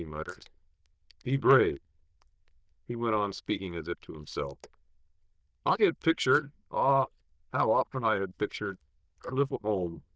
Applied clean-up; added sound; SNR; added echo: neural diffusion model UNIVERSE++.